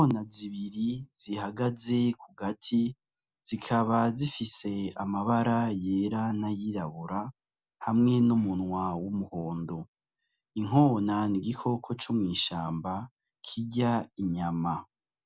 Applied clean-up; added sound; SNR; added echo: none; none; none; none.